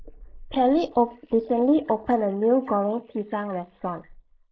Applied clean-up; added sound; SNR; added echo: neural mask model Resemble Enhance denoiser.